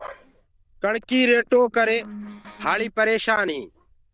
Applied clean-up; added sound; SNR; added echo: neural diffusion model UNIVERSE++.